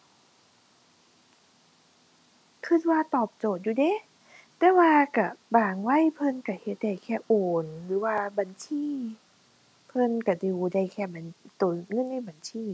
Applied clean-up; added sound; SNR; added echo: none; none; none; none.